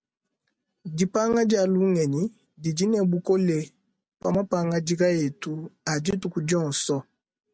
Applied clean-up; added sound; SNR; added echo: none; none; none; none.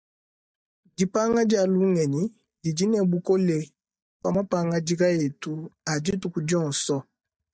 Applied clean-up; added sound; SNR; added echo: neural mask model DeepFilterNet 3.